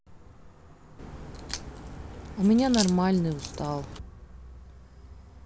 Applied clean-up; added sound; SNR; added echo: none; Crack; 9 dB; none.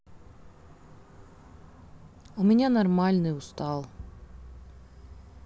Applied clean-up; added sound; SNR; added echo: none; none; none; none.